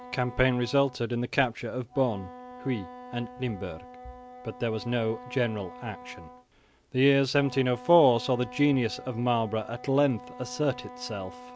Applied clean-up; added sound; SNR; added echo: none; Wind instrument, woodwind instrument; 17 dB; none.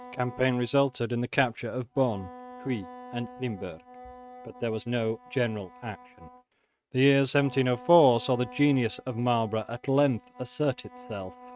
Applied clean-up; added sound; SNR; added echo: neural mask model RNNoise.